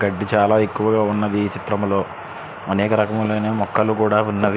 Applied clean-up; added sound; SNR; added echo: none; none; none; none.